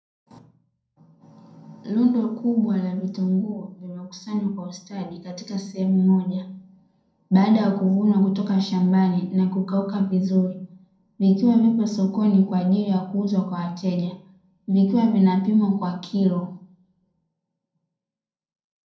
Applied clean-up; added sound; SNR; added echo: none; none; none; reverberation time 0.5 s.